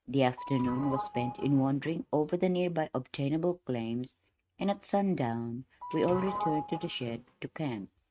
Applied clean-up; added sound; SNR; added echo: neural mask model RNNoise.